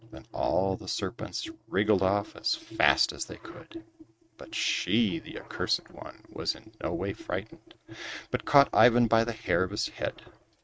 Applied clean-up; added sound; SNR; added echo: neural mask model RNNoise.